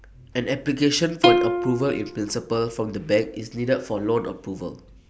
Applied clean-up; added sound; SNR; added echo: none; Plucked string instrument; 1 dB; none.